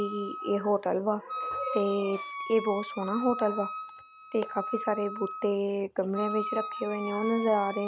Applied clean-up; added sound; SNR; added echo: none; Wind instrument, woodwind instrument; 8 dB; none.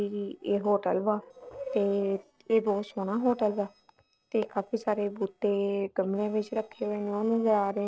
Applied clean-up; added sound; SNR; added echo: neural separator model SepFormer DNS4.